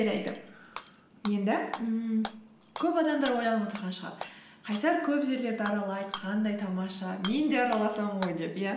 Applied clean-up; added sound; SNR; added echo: none; Shatter / Hammer; 14 dB; none.